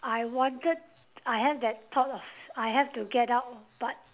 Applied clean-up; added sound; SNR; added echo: none; none; none; none.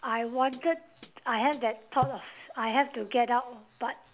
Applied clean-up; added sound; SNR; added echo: none; Hi-hat; 15 dB; none.